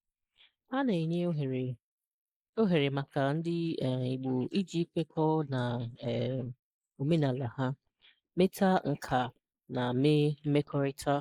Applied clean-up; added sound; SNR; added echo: neural mask model Resemble Enhance denoiser.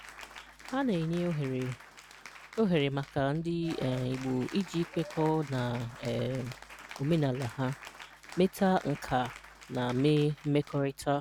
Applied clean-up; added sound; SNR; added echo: none; Applause / Cheering; 17 dB; none.